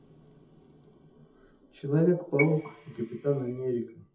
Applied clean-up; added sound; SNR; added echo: classical method WPE with log-MMSE.